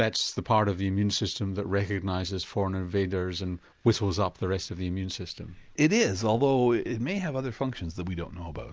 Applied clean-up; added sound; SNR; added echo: none; none; none; none.